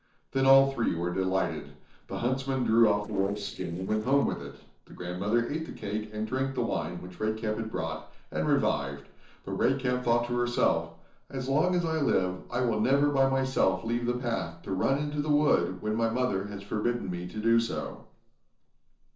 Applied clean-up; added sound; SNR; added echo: neural separator model SepFormer DNS4.